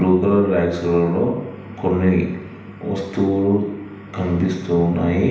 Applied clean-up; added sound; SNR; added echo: none; none; none; reverberation time 0.9 s.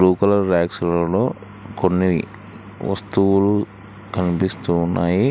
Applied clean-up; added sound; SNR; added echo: none; none; none; none.